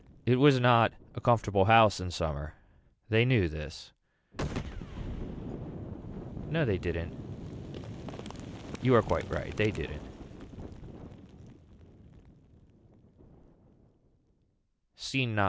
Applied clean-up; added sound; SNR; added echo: none; Boom; 12 dB; none.